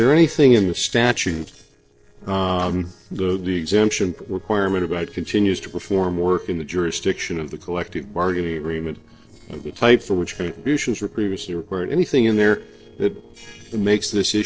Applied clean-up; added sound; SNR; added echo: neural separator model SepFormer DNS4.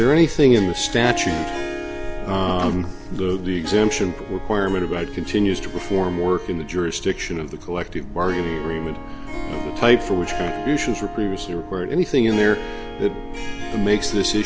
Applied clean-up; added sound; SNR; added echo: none; Harp; 11 dB; none.